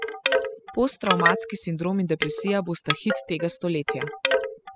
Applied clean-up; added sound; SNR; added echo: classical method spectral subtraction.